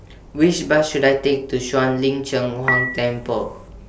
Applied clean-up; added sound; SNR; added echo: none; Dishes, pots, and pans / Chink, clink; 5 dB; none.